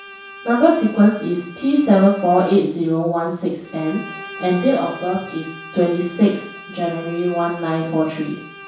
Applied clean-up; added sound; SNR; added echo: none; Bowed string instrument; 18 dB; reverberation time 0.7 s.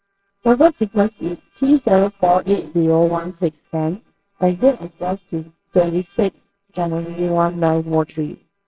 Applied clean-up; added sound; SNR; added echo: neural separator model SepFormer WHAMR!.